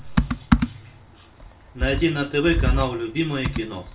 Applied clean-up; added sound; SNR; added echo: none; Computer keyboard; -1 dB; reverberation time 0.2 s.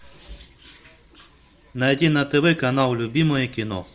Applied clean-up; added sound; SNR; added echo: none; none; none; none.